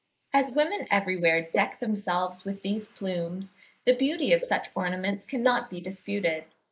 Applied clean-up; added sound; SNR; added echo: neural mask model Resemble Enhance denoiser.